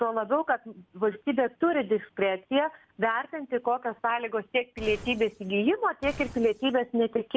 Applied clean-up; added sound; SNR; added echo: none; Glass; 18 dB; none.